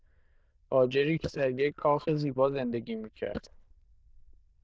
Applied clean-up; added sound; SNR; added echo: neural diffusion model UNIVERSE++.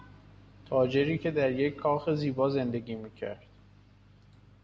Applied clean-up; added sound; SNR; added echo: none; none; none; none.